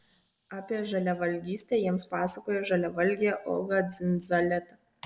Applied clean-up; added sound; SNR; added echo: none; none; none; none.